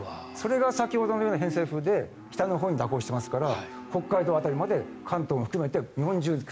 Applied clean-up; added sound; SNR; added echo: none; Livestock, farm animals, working animals; 14 dB; none.